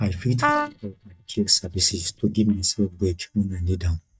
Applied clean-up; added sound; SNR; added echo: neural mask model DeepFilterNet 3.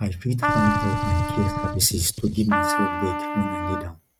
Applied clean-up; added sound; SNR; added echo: neural mask model RNNoise.